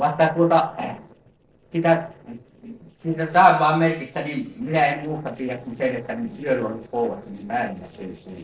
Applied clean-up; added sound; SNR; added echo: neural separator model SepFormer DNS4.